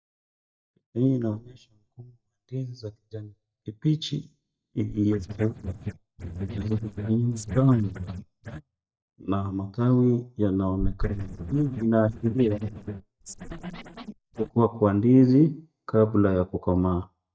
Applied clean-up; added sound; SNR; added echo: neural mask model DeepFilterNet 3.